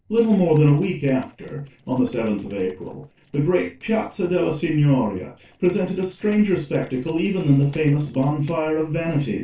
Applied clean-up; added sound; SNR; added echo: neural separator model SepFormer DNS4.